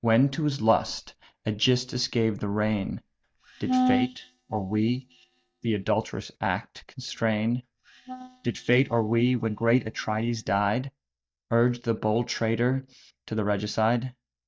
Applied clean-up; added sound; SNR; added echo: neural mask model DeepFilterNet 3.